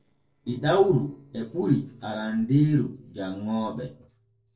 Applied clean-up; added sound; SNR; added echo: neural separator model SepFormer DNS4.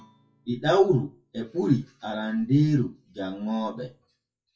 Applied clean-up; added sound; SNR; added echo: classical method WPE with log-MMSE.